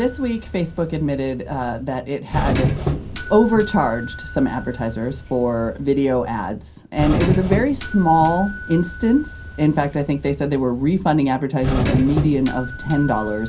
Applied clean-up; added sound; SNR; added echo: none; Doorbell; 7 dB; reverberation time 0.3 s.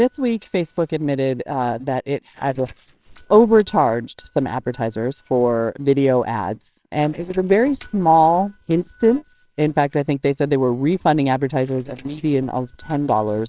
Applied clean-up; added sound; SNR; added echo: neural separator model SepFormer WHAMR!.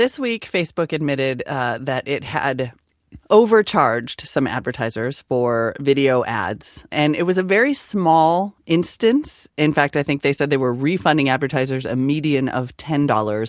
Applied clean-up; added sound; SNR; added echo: none; none; none; none.